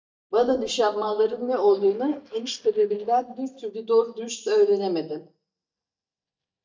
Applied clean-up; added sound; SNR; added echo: neural mask model DeepFilterNet 3.